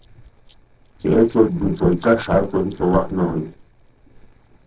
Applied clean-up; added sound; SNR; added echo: neural separator model SepFormer DNS4.